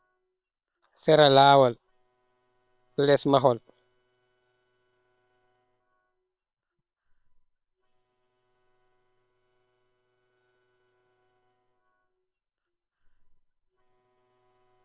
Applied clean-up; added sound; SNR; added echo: neural separator model SepFormer WHAM!.